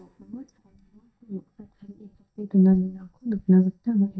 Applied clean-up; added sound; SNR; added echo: neural mask model DeepFilterNet 3.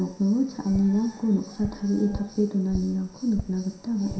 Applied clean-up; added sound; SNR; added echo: none; Tap; 14 dB; reverberation time 0.7 s.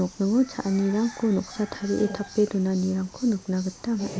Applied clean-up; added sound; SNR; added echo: none; none; none; none.